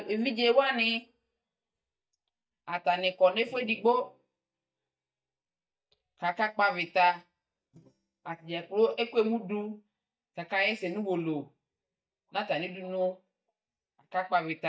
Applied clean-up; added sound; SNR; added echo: neural mask model DeepFilterNet 3.